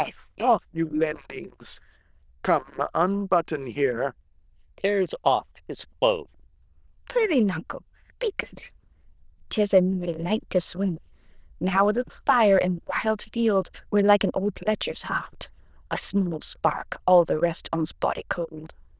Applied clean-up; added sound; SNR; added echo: neural diffusion model UNIVERSE++.